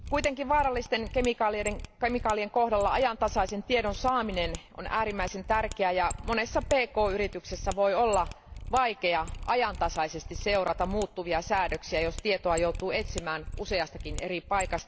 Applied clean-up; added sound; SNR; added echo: none; Mechanisms; 10 dB; none.